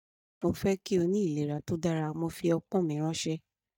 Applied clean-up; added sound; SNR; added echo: neural mask model DeepFilterNet 3.